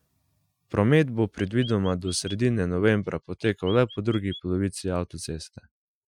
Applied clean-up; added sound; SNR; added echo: classical method Wiener filter.